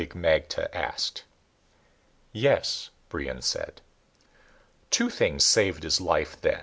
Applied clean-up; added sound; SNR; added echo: none; none; none; none.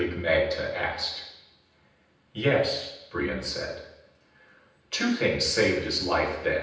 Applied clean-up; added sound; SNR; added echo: none; none; none; reverberation time 0.9 s.